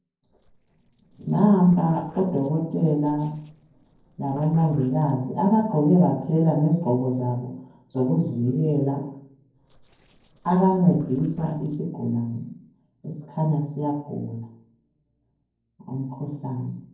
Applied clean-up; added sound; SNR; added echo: neural separator model SepFormer DNS4.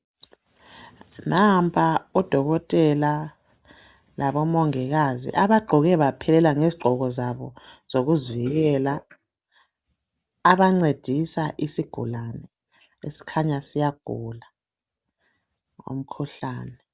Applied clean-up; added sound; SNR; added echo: none; none; none; none.